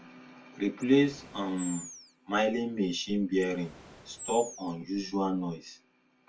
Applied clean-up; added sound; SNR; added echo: none; Animal; 15 dB; reverberation time 0.1 s.